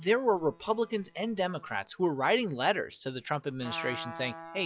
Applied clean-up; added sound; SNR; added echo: classical method log-MMSE.